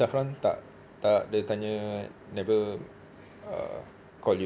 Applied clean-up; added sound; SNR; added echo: none; none; none; none.